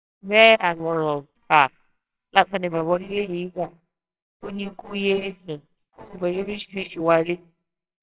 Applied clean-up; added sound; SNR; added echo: neural separator model SepFormer WHAMR!.